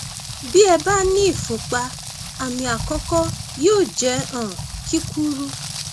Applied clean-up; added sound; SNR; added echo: none; Rain; 9 dB; none.